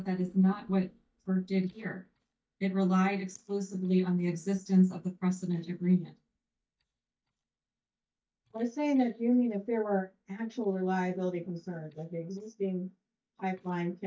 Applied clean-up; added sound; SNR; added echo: neural mask model DeepFilterNet 3.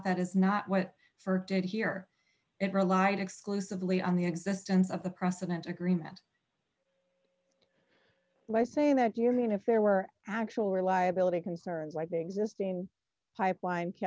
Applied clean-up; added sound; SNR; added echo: none; none; none; none.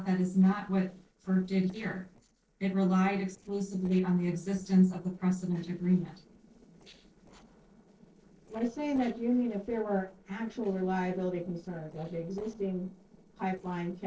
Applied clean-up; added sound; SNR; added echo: neural separator model SepFormer DNS4.